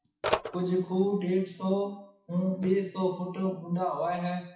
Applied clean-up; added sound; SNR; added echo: classical method WPE with log-MMSE.